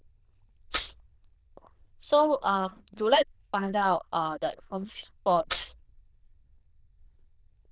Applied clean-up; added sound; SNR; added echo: neural diffusion model UNIVERSE++.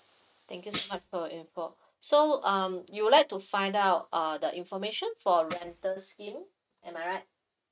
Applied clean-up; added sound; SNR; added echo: neural mask model RNNoise.